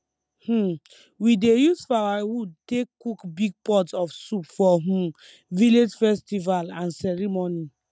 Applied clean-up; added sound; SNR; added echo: none; none; none; none.